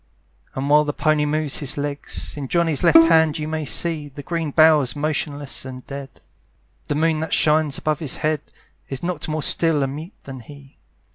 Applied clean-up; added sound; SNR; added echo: none; Bowed string instrument; 1 dB; none.